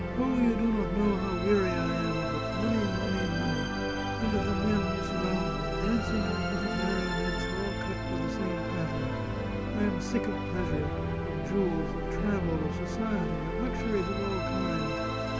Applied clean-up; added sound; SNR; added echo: none; Musical instrument; -1 dB; none.